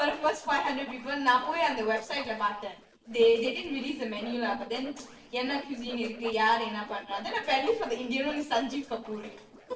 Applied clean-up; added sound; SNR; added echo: neural separator model SepFormer DNS4.